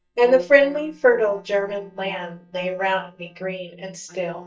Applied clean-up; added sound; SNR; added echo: neural mask model DeepFilterNet 3.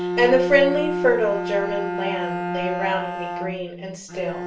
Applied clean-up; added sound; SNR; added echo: none; Bowed string instrument; 4 dB; reverberation time 0.3 s.